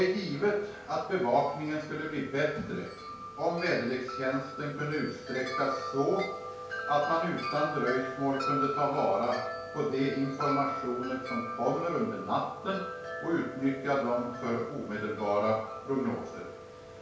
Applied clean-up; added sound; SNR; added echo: none; Wind chime; 8 dB; reverberation time 0.5 s.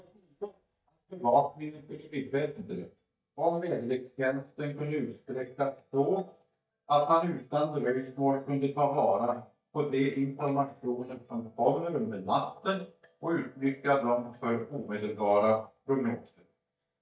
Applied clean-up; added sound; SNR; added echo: neural mask model DeepFilterNet 3.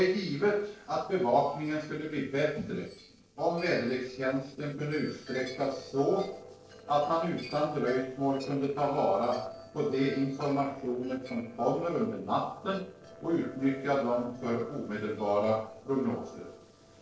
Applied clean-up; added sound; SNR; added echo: neural separator model SepFormer DNS4.